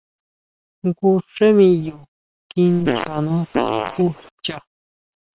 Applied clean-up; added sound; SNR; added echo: neural separator model SepFormer WHAM!.